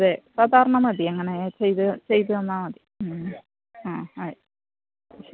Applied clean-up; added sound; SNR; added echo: none; none; none; none.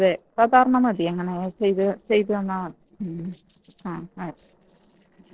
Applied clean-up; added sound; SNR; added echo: neural separator model SepFormer DNS4.